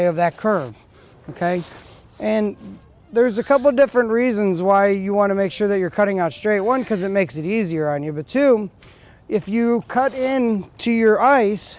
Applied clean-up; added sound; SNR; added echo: none; none; none; none.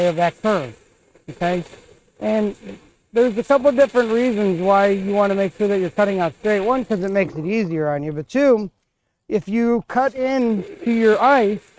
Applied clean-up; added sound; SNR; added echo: neural mask model RNNoise.